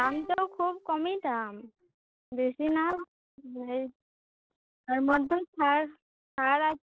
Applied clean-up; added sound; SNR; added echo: neural separator model SepFormer DNS4.